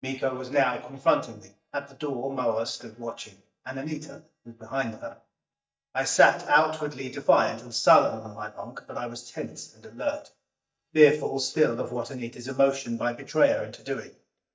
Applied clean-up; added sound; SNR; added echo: neural mask model DeepFilterNet 3.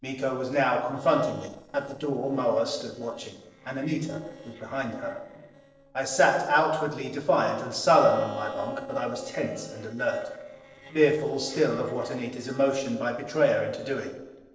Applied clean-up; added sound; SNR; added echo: neural separator model SepFormer DNS4.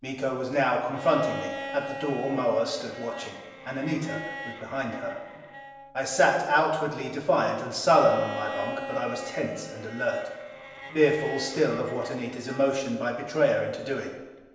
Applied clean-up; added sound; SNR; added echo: none; Bowed string instrument; 14 dB; reverberation time 1.0 s.